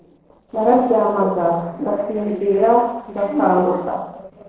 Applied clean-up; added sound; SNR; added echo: neural separator model SepFormer DNS4.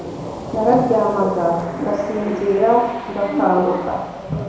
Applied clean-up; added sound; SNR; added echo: none; Waves, surf; 13 dB; reverberation time 1.0 s.